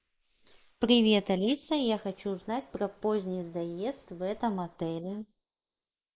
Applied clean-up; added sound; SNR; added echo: neural mask model Resemble Enhance denoiser.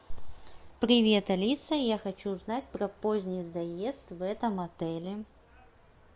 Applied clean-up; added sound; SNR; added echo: none; none; none; none.